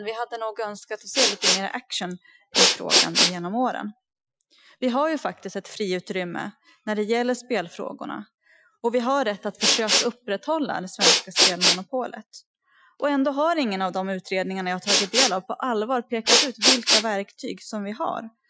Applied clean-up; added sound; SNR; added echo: classical method Wiener filter.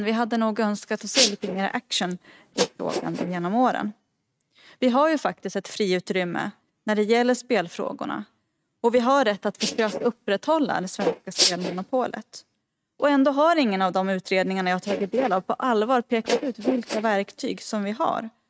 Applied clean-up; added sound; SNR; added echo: neural mask model RNNoise.